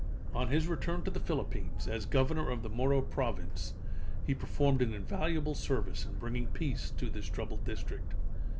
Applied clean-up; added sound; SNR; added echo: none; Boat, Water vehicle; -4 dB; none.